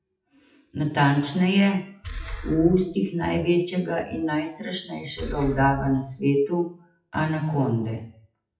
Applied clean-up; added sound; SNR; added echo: classical method WPE with log-MMSE.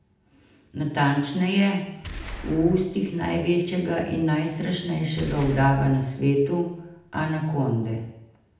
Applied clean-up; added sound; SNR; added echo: none; Boom; 16 dB; reverberation time 0.8 s.